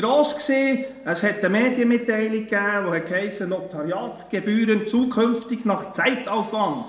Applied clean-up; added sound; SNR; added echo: none; none; none; reverberation time 0.9 s.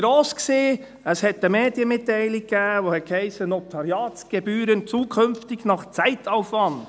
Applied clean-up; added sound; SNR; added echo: none; none; none; none.